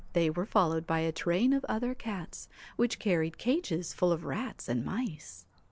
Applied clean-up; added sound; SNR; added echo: none; Cricket / Motor vehicle (road); 19 dB; none.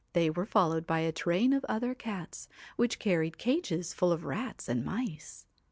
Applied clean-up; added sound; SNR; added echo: none; none; none; none.